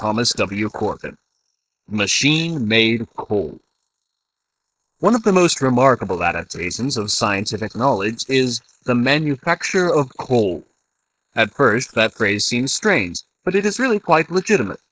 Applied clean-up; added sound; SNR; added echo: neural mask model Resemble Enhance denoiser.